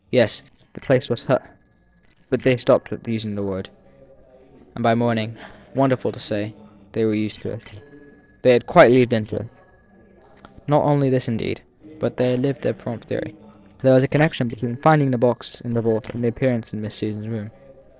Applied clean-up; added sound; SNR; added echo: neural separator model SepFormer DNS4.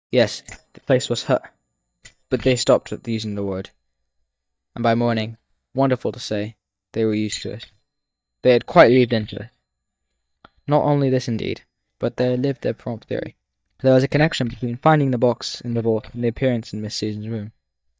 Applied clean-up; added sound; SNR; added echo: neural mask model DeepFilterNet 3.